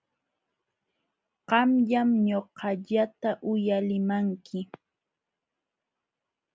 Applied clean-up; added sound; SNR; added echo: none; none; none; none.